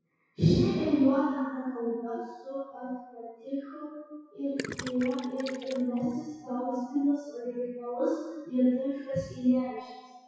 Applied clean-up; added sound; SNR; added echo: classical method WPE with log-MMSE.